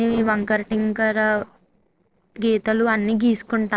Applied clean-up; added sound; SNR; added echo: neural separator model SepFormer DNS4.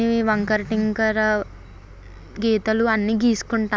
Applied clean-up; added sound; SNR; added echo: none; none; none; none.